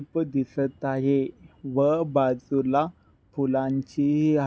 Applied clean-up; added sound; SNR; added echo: none; none; none; none.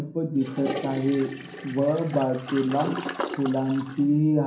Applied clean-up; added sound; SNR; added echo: none; Toilet flush; 10 dB; reverberation time 0.6 s.